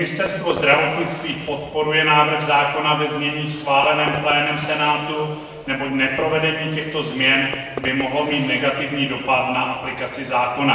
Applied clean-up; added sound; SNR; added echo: none; Fireworks; 16 dB; reverberation time 1.3 s.